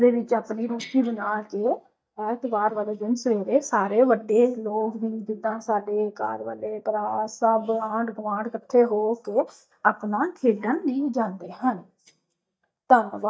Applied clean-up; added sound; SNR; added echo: neural mask model DeepFilterNet 3.